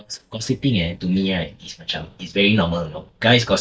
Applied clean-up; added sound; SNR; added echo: neural mask model DeepFilterNet 3.